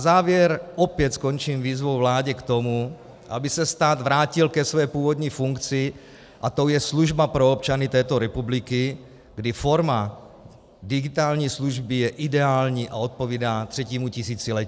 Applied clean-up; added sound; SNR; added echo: none; none; none; none.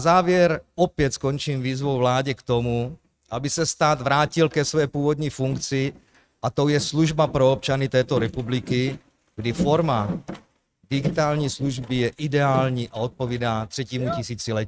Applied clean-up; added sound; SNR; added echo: neural mask model RNNoise.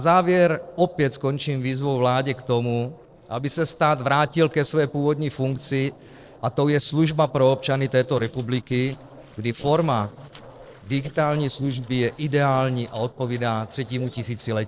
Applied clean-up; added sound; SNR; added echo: neural separator model SepFormer DNS4.